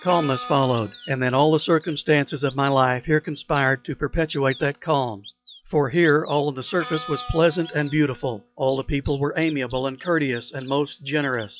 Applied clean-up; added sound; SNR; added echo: classical method log-MMSE.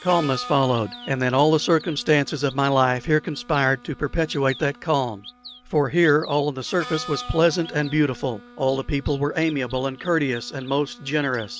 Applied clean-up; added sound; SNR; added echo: none; Bird vocalization, bird call, bird song + Harmonica; 18 dB; none.